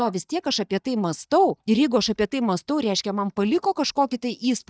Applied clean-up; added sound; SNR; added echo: neural mask model DeepFilterNet 3.